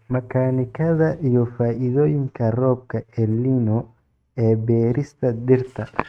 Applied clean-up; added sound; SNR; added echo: neural mask model RNNoise.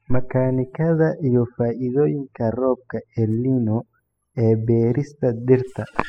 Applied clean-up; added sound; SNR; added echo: classical method spectral subtraction.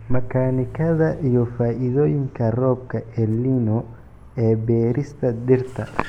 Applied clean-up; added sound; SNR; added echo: none; Car; 20 dB; none.